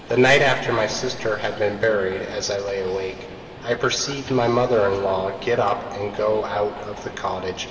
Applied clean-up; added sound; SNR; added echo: none; Train; 16 dB; reverberation time 2.7 s.